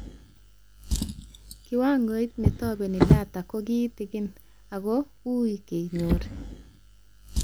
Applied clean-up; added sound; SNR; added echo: none; Drawer open or close; 0 dB; none.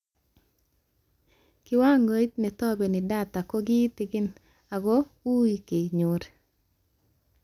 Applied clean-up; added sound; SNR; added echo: none; none; none; none.